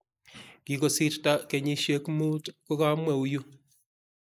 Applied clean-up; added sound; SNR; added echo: neural mask model Resemble Enhance denoiser.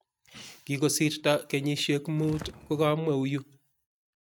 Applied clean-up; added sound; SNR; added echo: neural mask model RNNoise.